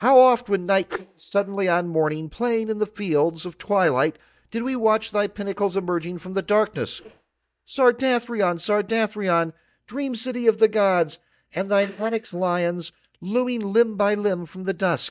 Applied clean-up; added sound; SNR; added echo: neural mask model DeepFilterNet 3.